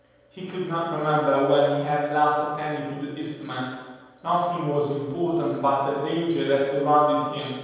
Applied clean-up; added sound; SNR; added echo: none; none; none; reverberation time 1.2 s.